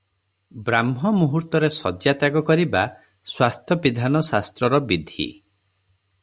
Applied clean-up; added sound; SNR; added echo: none; none; none; none.